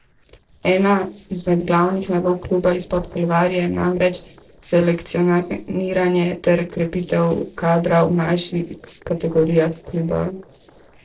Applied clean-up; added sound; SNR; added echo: neural separator model SepFormer DNS4.